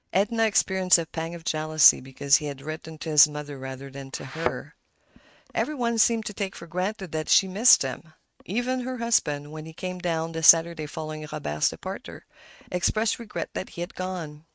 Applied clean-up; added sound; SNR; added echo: neural mask model RNNoise.